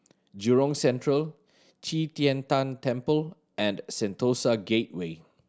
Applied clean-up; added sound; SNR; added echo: none; none; none; none.